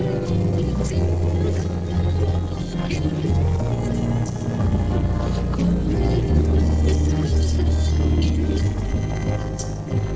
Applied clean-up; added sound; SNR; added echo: neural separator model SepFormer DNS4.